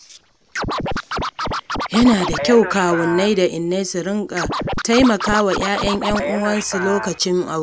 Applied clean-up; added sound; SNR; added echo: none; Scratching (performance technique); 6 dB; none.